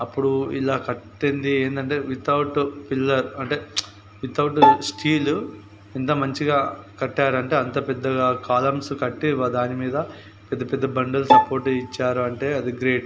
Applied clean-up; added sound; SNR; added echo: none; Bowed string instrument; -2 dB; none.